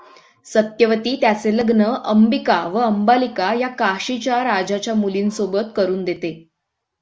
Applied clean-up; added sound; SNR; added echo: none; none; none; none.